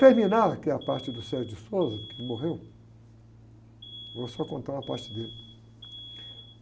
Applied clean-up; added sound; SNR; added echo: none; Alarm; 19 dB; none.